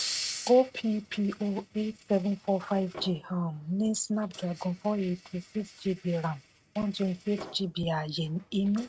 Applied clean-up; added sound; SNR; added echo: neural mask model RNNoise.